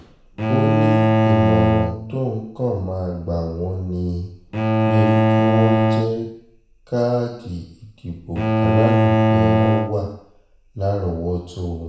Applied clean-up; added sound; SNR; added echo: none; Bowed string instrument; -5 dB; reverberation time 0.6 s.